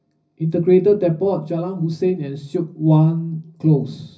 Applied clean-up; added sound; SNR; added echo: none; none; none; reverberation time 0.4 s.